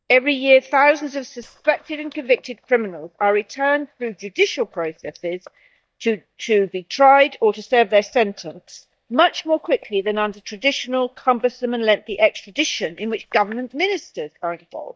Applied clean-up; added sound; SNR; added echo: neural mask model DeepFilterNet 3.